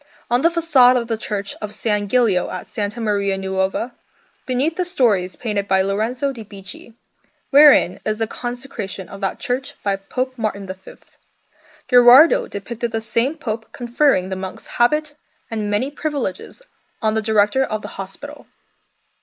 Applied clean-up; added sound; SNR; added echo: neural mask model Resemble Enhance denoiser.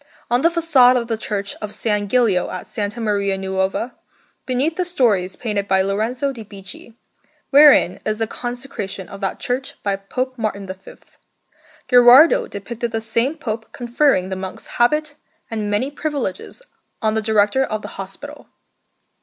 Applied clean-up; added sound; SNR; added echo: none; none; none; none.